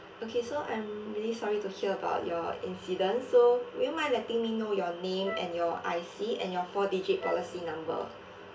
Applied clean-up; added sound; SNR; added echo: none; Wind instrument, woodwind instrument; 12 dB; reverberation time 0.2 s.